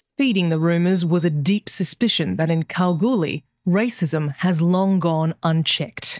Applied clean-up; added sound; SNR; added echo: neural mask model DeepFilterNet 3.